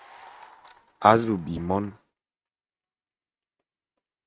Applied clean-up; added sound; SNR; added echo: neural mask model RNNoise.